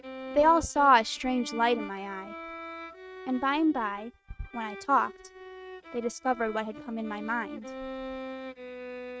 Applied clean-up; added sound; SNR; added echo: neural mask model RNNoise.